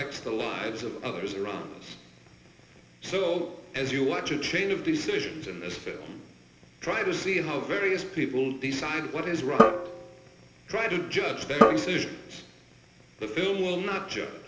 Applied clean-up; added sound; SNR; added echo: none; Drum; -3 dB; reverberation time 0.8 s.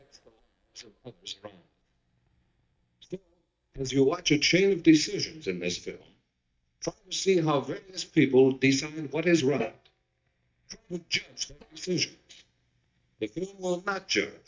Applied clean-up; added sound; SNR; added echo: neural mask model DeepFilterNet 3.